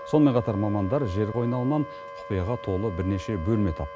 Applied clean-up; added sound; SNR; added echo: none; Wind instrument, woodwind instrument; 14 dB; none.